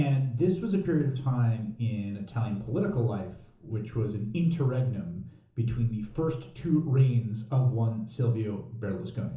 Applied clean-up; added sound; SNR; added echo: none; none; none; reverberation time 0.6 s.